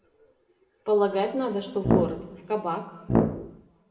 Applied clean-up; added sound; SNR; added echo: none; Brass instrument; -3 dB; reverberation time 1.6 s.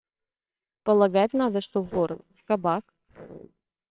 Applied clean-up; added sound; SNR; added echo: neural separator model SepFormer WHAMR!.